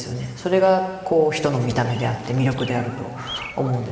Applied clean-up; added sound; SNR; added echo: none; Bird vocalization, bird call, bird song; 17 dB; reverberation time 2.2 s.